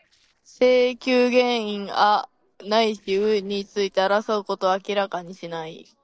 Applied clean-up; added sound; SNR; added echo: neural separator model SepFormer DNS4.